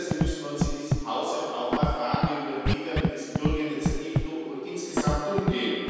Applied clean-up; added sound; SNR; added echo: none; Scratching (performance technique); -1 dB; reverberation time 2.1 s.